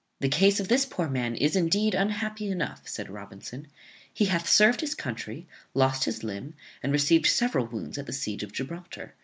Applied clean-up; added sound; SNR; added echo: none; none; none; none.